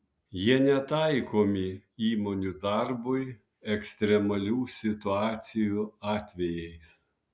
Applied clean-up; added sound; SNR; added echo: none; none; none; none.